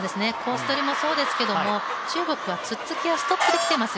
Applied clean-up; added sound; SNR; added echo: none; Chicken, rooster; 7 dB; none.